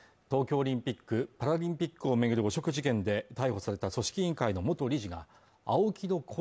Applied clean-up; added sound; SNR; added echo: none; none; none; none.